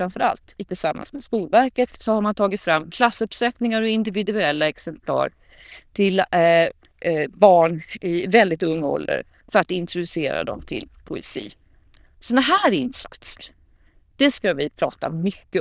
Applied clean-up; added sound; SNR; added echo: neural diffusion model UNIVERSE++.